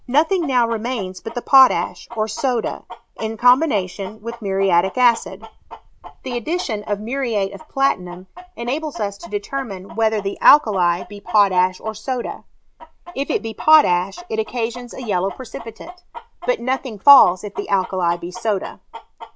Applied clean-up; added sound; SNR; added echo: none; Chicken, rooster; 18 dB; none.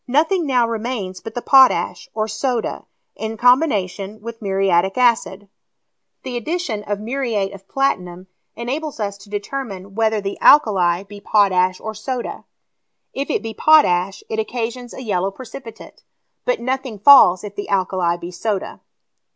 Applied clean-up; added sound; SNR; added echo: none; none; none; none.